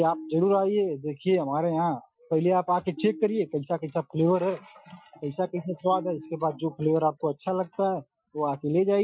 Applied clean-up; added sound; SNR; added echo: classical method Wiener filter.